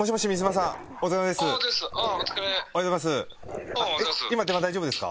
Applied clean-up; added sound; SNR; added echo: none; Dog; 13 dB; none.